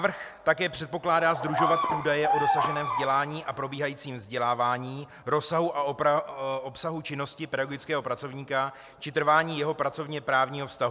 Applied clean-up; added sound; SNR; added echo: none; Bird vocalization, bird call, bird song; 0 dB; none.